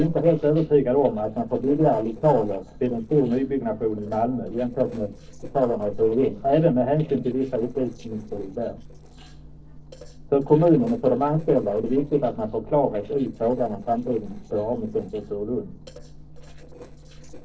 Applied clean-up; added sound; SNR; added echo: neural separator model SepFormer DNS4.